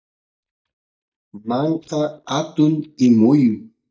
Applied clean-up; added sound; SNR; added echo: neural mask model DeepFilterNet 3.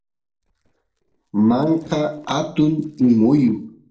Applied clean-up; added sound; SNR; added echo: neural separator model SepFormer DNS4.